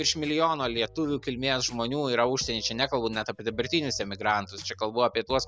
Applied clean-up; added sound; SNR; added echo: none; none; none; none.